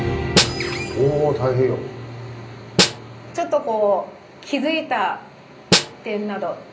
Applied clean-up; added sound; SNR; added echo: none; Snare drum; -1 dB; reverberation time 0.5 s.